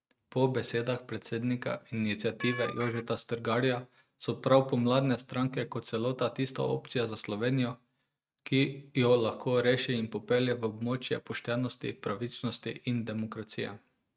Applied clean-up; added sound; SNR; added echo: neural mask model RNNoise.